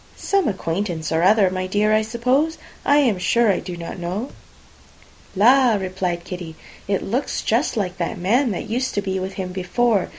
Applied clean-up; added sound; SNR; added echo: none; none; none; none.